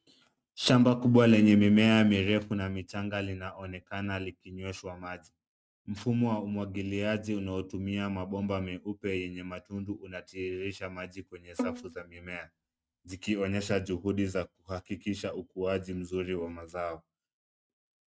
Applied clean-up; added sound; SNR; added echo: neural mask model RNNoise.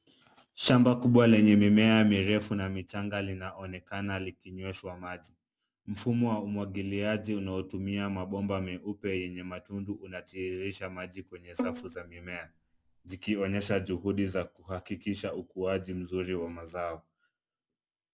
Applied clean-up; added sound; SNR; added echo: none; Bowed string instrument; 10 dB; none.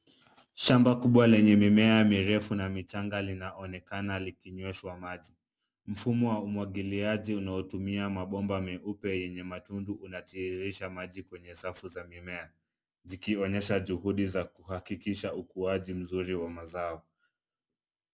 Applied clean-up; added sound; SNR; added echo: none; none; none; none.